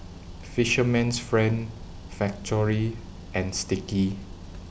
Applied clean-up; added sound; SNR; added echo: none; Car; 16 dB; none.